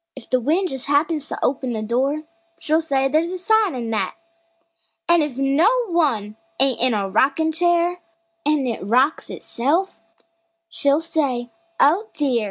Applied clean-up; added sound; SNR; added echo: none; none; none; none.